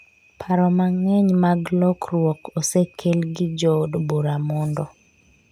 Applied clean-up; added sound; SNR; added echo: none; none; none; none.